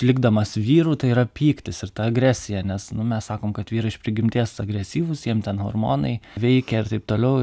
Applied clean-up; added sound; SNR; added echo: none; none; none; none.